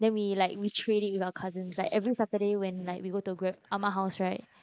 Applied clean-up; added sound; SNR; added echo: neural mask model Resemble Enhance denoiser.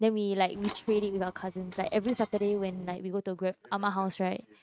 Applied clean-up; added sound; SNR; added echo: neural mask model RNNoise.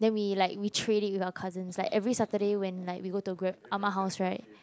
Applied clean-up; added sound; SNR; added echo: none; none; none; none.